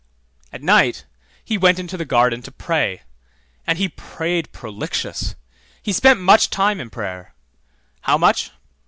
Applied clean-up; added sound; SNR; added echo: none; none; none; none.